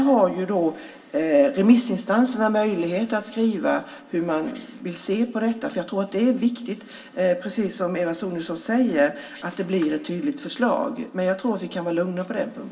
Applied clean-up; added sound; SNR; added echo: none; none; none; reverberation time 0.1 s.